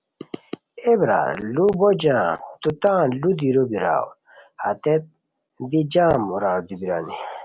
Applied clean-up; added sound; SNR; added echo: none; none; none; none.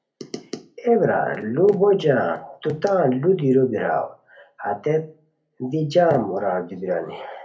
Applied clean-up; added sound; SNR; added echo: none; none; none; reverberation time 0.3 s.